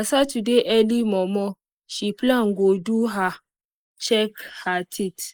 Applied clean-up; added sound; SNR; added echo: neural mask model Resemble Enhance denoiser.